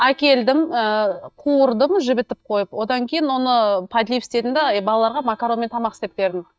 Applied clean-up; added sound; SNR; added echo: neural mask model DeepFilterNet 3.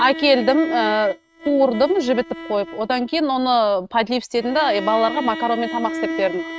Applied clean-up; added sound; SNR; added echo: neural mask model RNNoise.